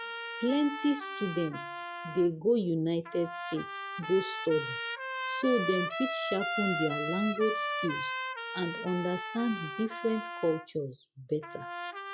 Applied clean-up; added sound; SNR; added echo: classical method log-MMSE.